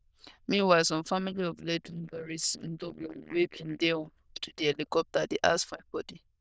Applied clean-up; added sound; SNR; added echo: neural diffusion model UNIVERSE++.